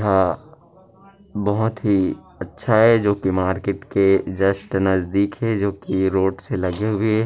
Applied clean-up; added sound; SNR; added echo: none; none; none; none.